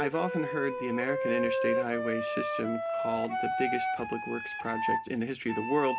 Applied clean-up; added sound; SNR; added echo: none; Wind instrument, woodwind instrument; 0 dB; reverberation time 0.3 s.